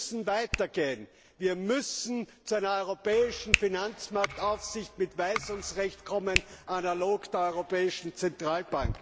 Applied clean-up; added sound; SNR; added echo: none; Hands; 8 dB; none.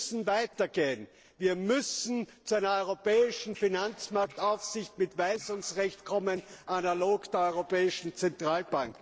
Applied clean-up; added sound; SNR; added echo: neural separator model SepFormer DNS4.